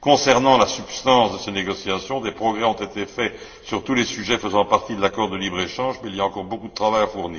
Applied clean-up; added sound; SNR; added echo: none; none; none; reverberation time 1.3 s.